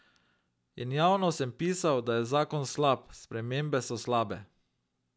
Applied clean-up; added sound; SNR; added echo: none; none; none; none.